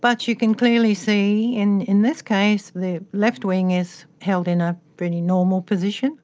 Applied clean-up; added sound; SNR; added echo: none; none; none; none.